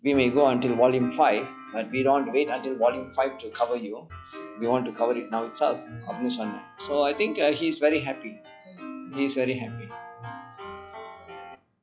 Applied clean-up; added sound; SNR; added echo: classical method log-MMSE.